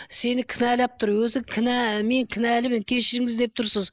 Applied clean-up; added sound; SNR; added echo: neural mask model Resemble Enhance denoiser.